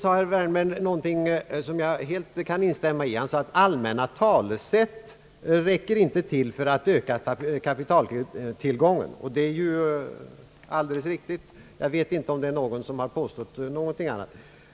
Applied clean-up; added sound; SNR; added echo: none; none; none; none.